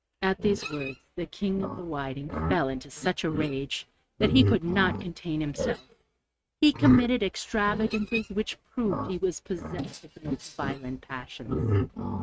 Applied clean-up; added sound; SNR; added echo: neural mask model RNNoise.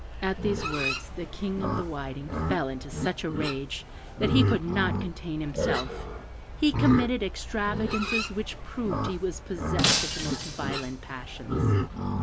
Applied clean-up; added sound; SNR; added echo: none; Livestock, farm animals, working animals + Shatter; -1 dB; none.